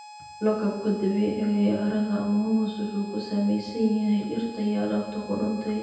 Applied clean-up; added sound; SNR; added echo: none; Harmonica; 18 dB; reverberation time 0.9 s.